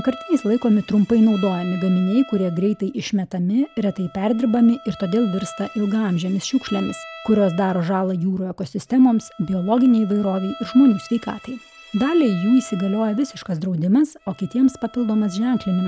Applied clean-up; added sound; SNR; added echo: none; Bowed string instrument; 20 dB; none.